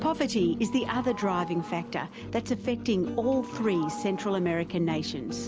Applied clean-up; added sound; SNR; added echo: none; Sliding door / Doorbell; 14 dB; none.